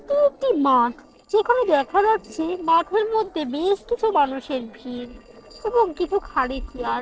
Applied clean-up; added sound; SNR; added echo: neural separator model SepFormer DNS4.